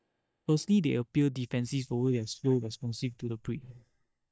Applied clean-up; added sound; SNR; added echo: neural mask model DeepFilterNet 3.